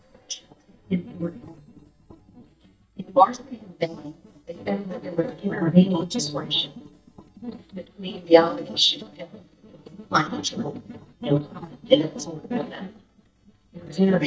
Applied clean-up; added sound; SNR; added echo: neural mask model DeepFilterNet 3.